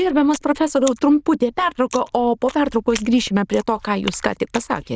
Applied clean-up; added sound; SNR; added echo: neural diffusion model UNIVERSE++.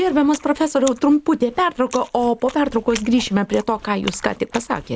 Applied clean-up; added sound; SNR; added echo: none; Chewing, mastication; 18 dB; none.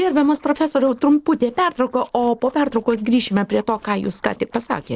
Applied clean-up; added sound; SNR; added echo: neural separator model SepFormer DNS4.